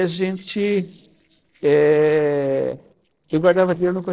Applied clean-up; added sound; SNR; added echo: neural separator model SepFormer DNS4.